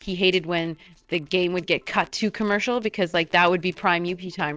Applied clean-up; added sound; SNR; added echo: neural separator model SepFormer DNS4.